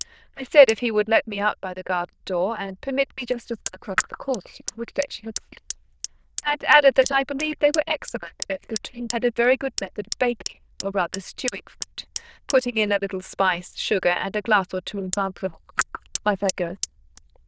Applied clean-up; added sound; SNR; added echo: neural diffusion model UNIVERSE++.